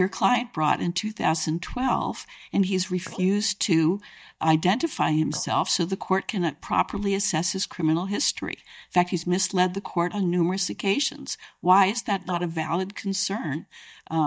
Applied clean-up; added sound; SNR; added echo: neural mask model DeepFilterNet 3.